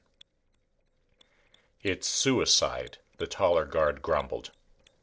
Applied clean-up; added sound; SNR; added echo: neural separator model SepFormer DNS4.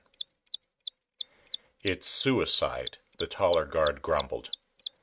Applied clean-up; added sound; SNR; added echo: neural mask model RNNoise.